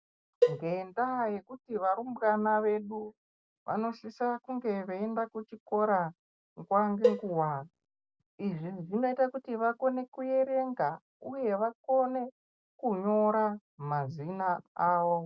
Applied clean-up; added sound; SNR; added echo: none; Cowbell; 1 dB; none.